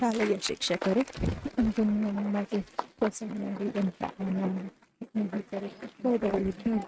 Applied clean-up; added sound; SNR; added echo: neural mask model RNNoise.